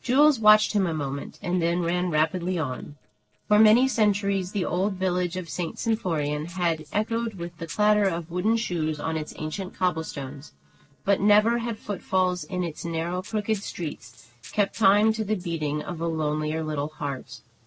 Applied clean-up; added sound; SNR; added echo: neural separator model SepFormer DNS4.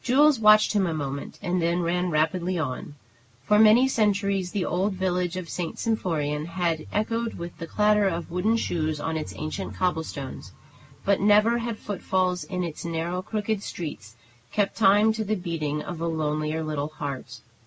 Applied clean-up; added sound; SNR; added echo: none; none; none; none.